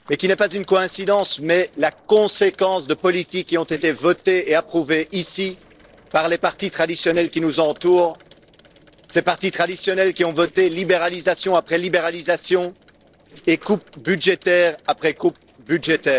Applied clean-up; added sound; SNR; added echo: neural separator model SepFormer DNS4.